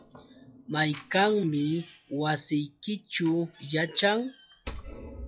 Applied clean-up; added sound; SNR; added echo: classical method log-MMSE.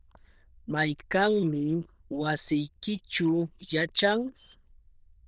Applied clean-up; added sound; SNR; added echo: neural diffusion model UNIVERSE++.